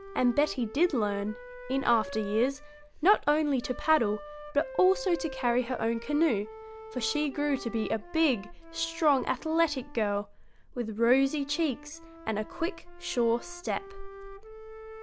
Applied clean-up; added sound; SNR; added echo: none; Wind instrument, woodwind instrument; 16 dB; none.